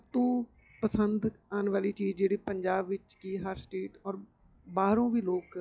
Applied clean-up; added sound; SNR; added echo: classical method log-MMSE.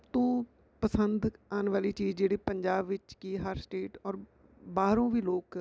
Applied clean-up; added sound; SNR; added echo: none; none; none; none.